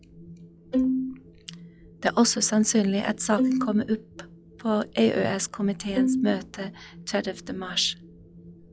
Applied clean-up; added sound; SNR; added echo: classical method log-MMSE.